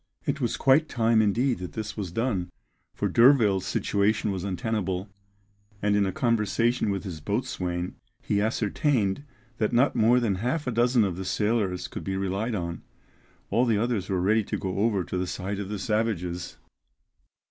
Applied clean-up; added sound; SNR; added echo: none; none; none; none.